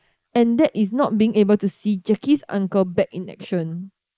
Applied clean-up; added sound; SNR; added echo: neural mask model Resemble Enhance denoiser.